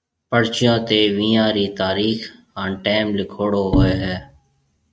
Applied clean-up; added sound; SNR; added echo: neural mask model RNNoise.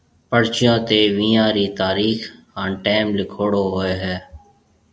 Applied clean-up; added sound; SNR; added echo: none; none; none; none.